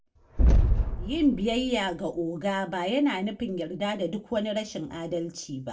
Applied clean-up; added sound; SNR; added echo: none; Boom; -4 dB; reverberation time 0.2 s.